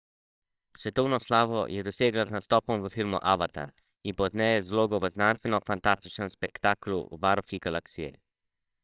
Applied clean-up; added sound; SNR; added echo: neural separator model SepFormer WHAMR!.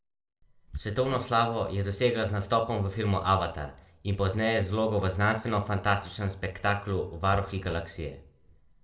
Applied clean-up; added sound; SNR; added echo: neural separator model SepFormer DNS4.